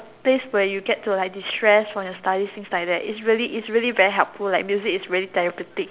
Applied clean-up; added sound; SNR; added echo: none; none; none; none.